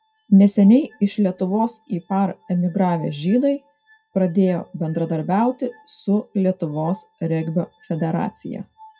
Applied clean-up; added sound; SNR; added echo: classical method WPE with log-MMSE.